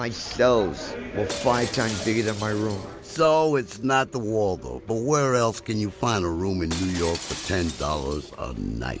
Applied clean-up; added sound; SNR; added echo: none; Shatter; 16 dB; none.